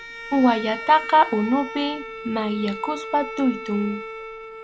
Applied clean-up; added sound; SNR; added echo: none; Bowed string instrument; 11 dB; none.